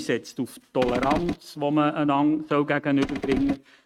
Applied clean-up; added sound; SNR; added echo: neural mask model RNNoise.